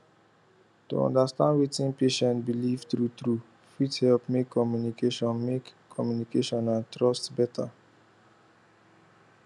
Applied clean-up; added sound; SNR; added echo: none; none; none; none.